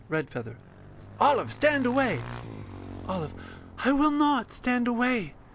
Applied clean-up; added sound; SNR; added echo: none; Motorcycle / Engine; 15 dB; none.